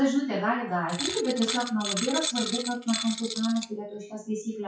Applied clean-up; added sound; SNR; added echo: classical method WPE with log-MMSE.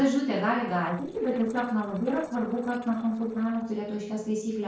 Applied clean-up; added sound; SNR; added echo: neural separator model SepFormer DNS4.